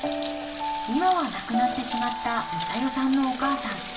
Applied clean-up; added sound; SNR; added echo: none; Sink (filling or washing) / Water tap, faucet; 10 dB; reverberation time 0.5 s.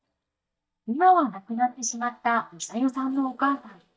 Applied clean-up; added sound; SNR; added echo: neural mask model DeepFilterNet 3.